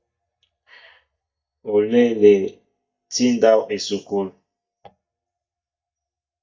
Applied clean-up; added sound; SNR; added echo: neural mask model DeepFilterNet 3.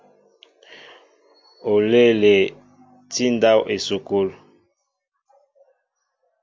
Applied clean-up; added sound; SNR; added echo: none; none; none; none.